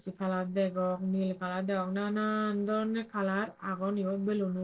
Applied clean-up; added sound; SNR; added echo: neural separator model SepFormer DNS4.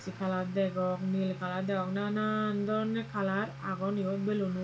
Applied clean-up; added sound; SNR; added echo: none; Accelerating, revving, vroom / Motor vehicle (road); 13 dB; reverberation time 0.2 s.